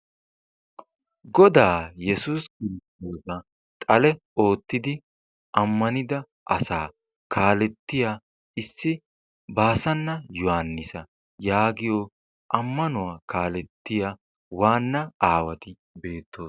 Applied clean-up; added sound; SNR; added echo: none; none; none; none.